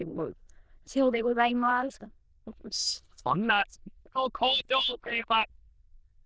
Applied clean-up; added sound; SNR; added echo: neural diffusion model UNIVERSE++.